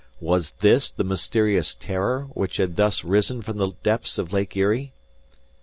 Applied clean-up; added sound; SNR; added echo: none; none; none; none.